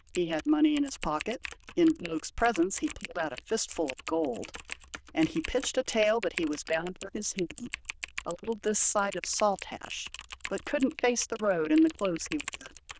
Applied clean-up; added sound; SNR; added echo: neural diffusion model UNIVERSE++.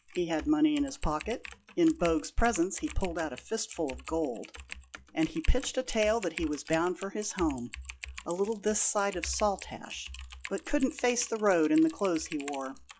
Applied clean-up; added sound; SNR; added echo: classical method log-MMSE.